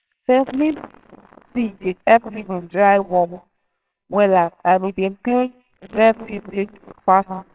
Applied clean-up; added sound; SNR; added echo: neural separator model SepFormer WHAMR!.